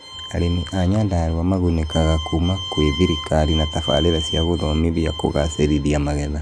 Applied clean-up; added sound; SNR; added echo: none; Bowed string instrument; 12 dB; none.